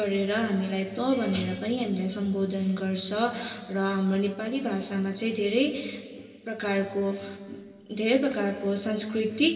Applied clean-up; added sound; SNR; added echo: none; none; none; reverberation time 2.3 s.